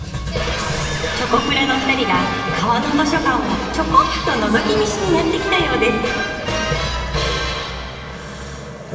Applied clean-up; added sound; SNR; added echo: none; Wind instrument, woodwind instrument; 11 dB; reverberation time 2.8 s.